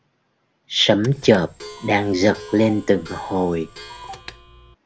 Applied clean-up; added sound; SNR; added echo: none; Clock; 18 dB; none.